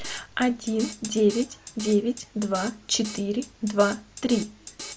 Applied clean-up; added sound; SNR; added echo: none; Drum kit; 15 dB; none.